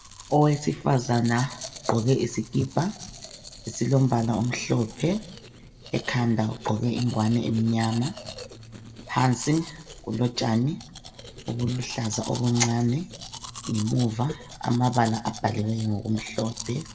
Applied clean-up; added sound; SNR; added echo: none; Domestic sounds, home sounds; 16 dB; reverberation time 1.8 s.